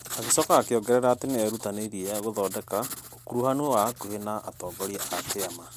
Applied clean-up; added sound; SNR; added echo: none; Writing; 11 dB; none.